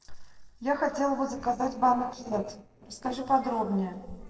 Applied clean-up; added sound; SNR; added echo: neural separator model SepFormer DNS4.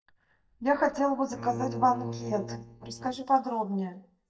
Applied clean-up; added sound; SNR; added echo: neural mask model DeepFilterNet 3.